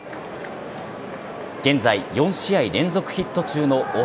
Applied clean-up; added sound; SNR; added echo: none; none; none; none.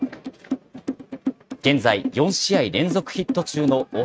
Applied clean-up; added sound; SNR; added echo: neural mask model RNNoise.